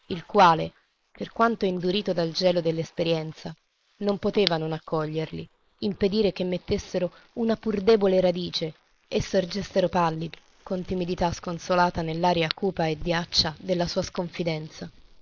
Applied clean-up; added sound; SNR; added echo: neural mask model Resemble Enhance denoiser.